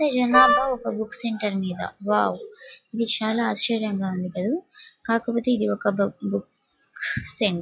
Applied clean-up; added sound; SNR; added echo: classical method log-MMSE.